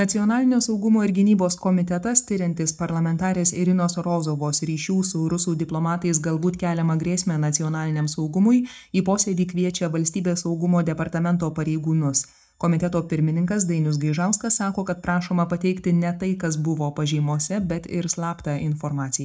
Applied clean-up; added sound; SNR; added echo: neural mask model DeepFilterNet 3.